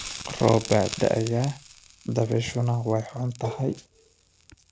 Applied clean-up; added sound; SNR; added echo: none; Crackle; 15 dB; none.